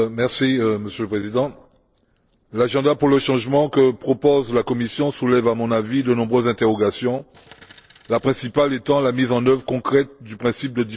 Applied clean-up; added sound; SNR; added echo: neural separator model SepFormer DNS4.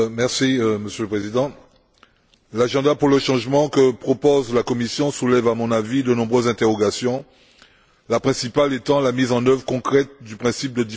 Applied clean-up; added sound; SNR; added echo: none; none; none; none.